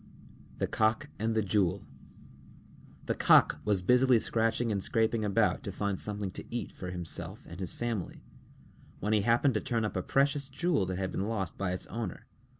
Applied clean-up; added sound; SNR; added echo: none; none; none; none.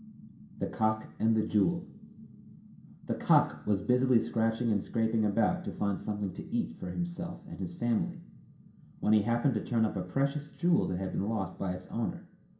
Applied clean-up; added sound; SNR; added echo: none; none; none; reverberation time 0.5 s.